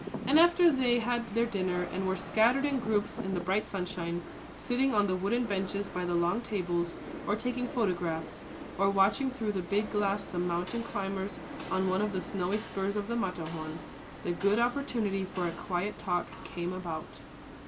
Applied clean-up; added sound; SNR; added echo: none; Rain; 12 dB; none.